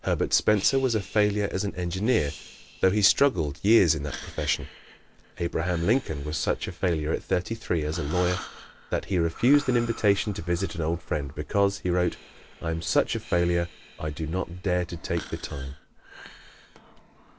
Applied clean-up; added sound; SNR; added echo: none; Breathing; 19 dB; none.